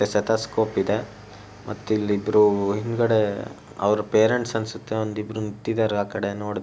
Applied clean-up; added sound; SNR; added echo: none; none; none; none.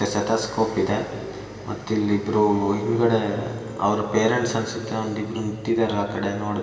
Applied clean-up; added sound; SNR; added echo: none; none; none; reverberation time 2.5 s.